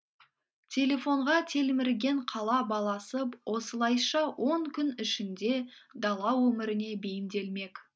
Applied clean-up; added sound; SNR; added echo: none; none; none; none.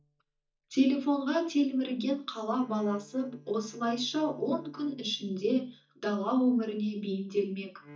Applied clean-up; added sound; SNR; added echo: neural mask model DeepFilterNet 3.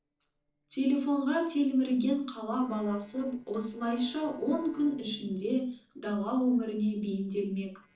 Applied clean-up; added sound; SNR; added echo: neural separator model SepFormer DNS4.